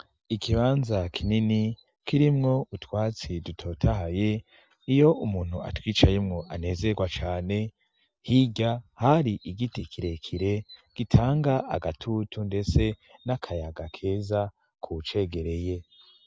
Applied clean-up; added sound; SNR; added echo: none; none; none; none.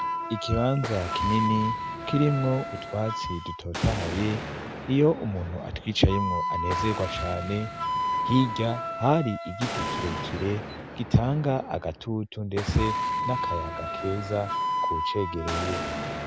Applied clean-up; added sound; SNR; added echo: none; Explosion + Wind instrument, woodwind instrument; 4 dB; none.